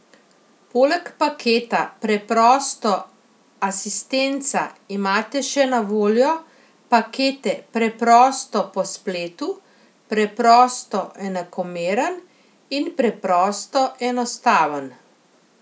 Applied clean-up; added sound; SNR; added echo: none; none; none; none.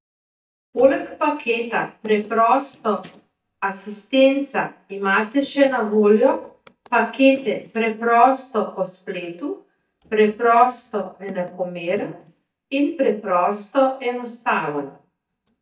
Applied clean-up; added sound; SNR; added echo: neural mask model DeepFilterNet 3.